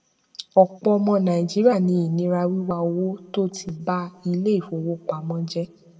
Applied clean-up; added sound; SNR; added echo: none; none; none; reverberation time 1.3 s.